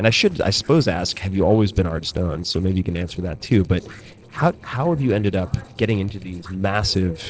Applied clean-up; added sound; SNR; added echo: neural separator model SepFormer DNS4.